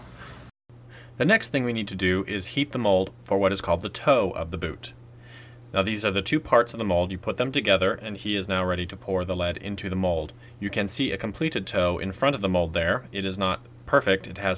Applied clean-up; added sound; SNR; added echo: none; none; none; none.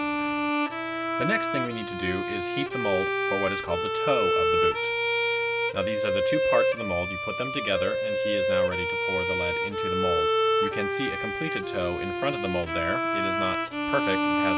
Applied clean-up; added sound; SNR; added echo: none; Bowed string instrument; -5 dB; none.